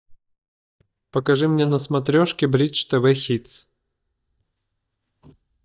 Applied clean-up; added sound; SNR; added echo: neural mask model DeepFilterNet 3.